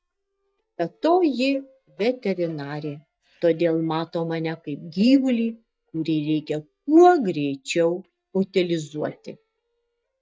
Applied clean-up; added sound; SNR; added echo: neural mask model DeepFilterNet 3.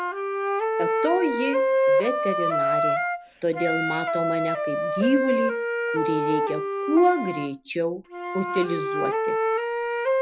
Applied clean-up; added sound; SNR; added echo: none; Wind instrument, woodwind instrument; -2 dB; none.